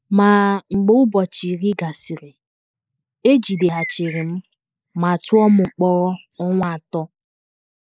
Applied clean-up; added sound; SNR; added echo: neural mask model Resemble Enhance denoiser.